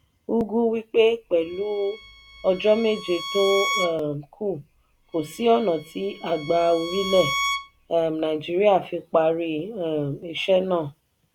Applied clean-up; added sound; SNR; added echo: none; Bowed string instrument; 9 dB; none.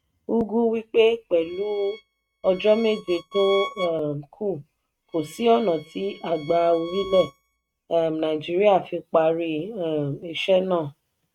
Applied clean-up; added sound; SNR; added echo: neural mask model RNNoise.